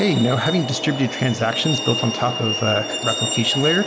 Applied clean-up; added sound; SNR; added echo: none; Truck; 5 dB; none.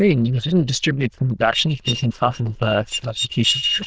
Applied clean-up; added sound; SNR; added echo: neural diffusion model UNIVERSE++.